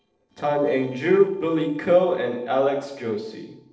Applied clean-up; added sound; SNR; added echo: neural separator model SepFormer DNS4.